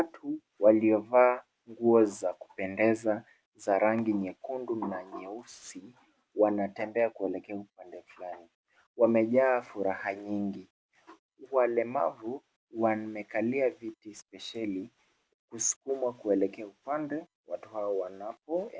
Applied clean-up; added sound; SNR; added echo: none; none; none; none.